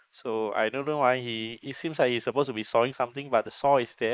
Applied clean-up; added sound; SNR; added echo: neural mask model Resemble Enhance denoiser.